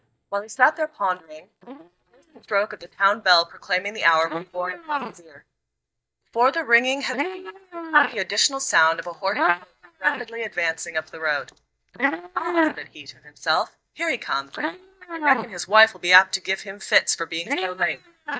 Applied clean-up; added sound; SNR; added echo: neural mask model DeepFilterNet 3.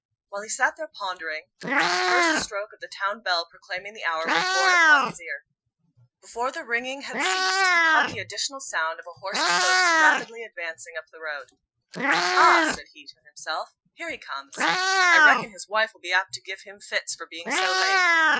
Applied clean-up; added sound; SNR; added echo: classical method Wiener filter.